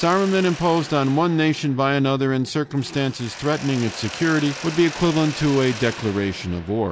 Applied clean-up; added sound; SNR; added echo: none; Mechanisms; 15 dB; none.